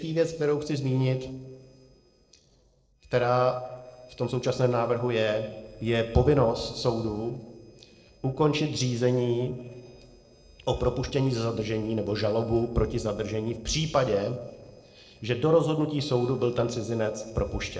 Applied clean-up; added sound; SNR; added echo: neural separator model SepFormer DNS4.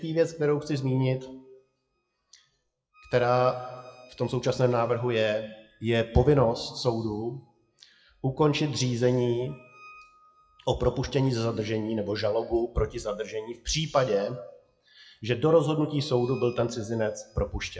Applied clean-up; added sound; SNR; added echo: classical method WPE with log-MMSE.